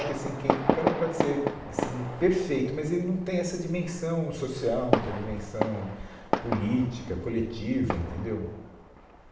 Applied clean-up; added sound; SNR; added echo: none; Fireworks; 3 dB; reverberation time 0.9 s.